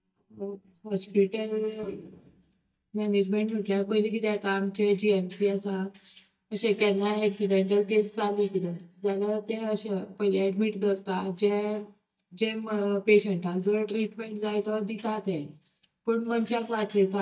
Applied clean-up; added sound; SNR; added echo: neural mask model DeepFilterNet 3.